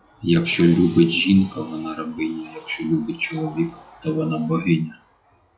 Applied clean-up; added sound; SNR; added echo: classical method log-MMSE.